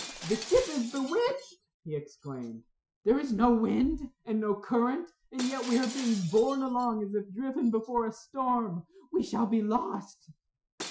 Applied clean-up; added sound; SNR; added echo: classical method Wiener filter.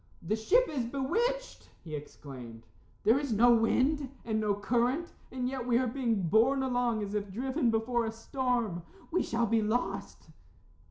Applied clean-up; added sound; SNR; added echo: none; none; none; none.